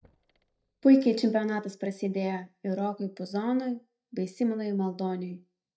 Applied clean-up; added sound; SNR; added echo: neural mask model DeepFilterNet 3.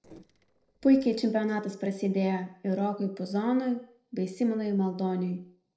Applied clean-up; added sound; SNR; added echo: neural separator model SepFormer DNS4.